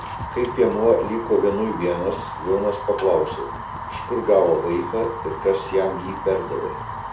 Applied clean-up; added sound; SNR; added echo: none; Fire; 9 dB; reverberation time 0.4 s.